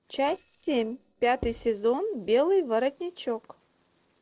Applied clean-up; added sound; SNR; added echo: neural separator model SepFormer DNS4.